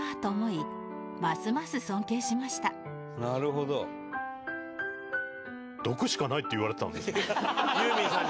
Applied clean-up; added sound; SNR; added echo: none; none; none; none.